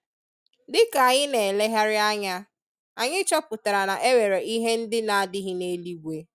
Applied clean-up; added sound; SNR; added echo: none; none; none; none.